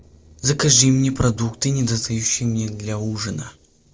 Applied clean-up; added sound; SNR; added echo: neural separator model SepFormer DNS4.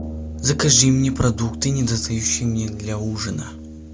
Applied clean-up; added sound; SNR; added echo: none; Brass instrument; 11 dB; none.